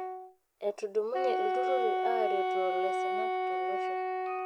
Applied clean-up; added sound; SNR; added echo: none; Wind instrument, woodwind instrument; -4 dB; none.